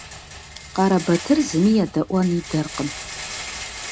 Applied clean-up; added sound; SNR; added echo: none; Rattle; 12 dB; none.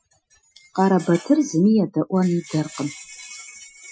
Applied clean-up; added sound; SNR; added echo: classical method Wiener filter.